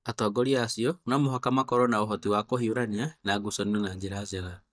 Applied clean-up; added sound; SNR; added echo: neural mask model DeepFilterNet 3.